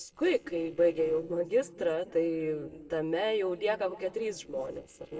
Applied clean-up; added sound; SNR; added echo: neural separator model SepFormer DNS4.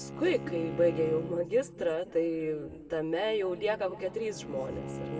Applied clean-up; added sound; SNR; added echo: none; Bowed string instrument; 10 dB; reverberation time 1.8 s.